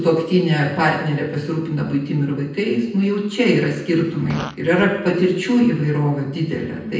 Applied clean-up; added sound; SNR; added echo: none; Fart; 18 dB; reverberation time 0.9 s.